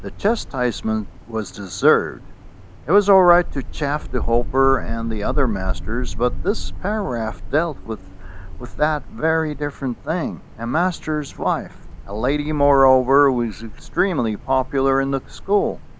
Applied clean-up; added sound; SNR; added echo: none; Wind; 6 dB; none.